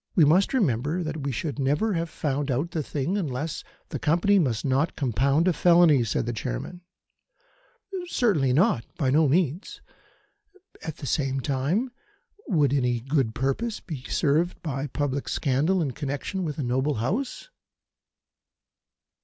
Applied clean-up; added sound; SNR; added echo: none; none; none; none.